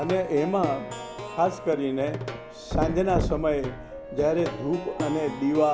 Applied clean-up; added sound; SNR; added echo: none; Thump, thud + Plucked string instrument; 7 dB; none.